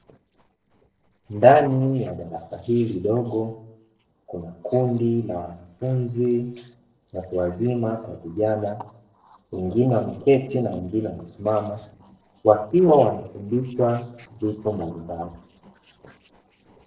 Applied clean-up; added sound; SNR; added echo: neural separator model SepFormer DNS4.